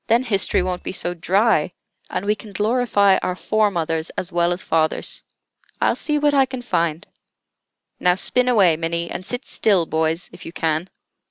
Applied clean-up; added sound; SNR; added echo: none; Marimba, xylophone / Wood; 8 dB; none.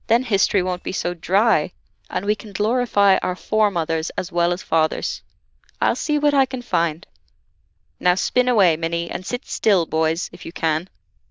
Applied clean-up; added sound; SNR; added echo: neural diffusion model UNIVERSE++.